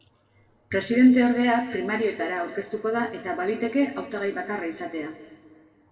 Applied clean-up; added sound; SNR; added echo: none; none; none; reverberation time 1.7 s.